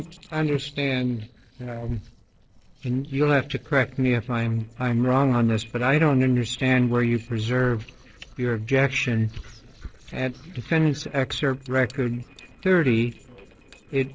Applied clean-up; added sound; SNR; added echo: neural separator model SepFormer DNS4.